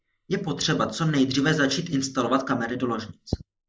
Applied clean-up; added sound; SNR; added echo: neural mask model Resemble Enhance denoiser.